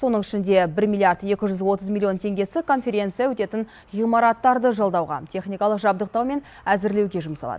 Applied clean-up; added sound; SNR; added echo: none; none; none; none.